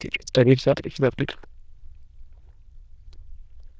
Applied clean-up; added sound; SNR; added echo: neural diffusion model UNIVERSE++.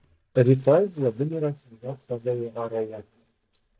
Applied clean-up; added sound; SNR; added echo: neural mask model DeepFilterNet 3.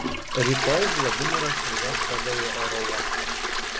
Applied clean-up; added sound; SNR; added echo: none; Toilet flush; -3 dB; none.